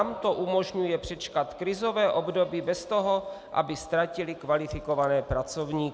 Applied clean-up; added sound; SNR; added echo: none; none; none; none.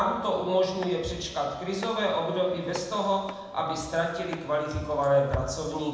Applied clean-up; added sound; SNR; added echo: none; Domestic sounds, home sounds; 20 dB; reverberation time 1.0 s.